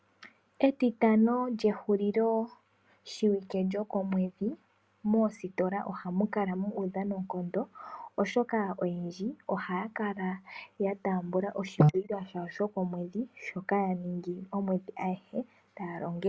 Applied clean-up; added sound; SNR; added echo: none; none; none; none.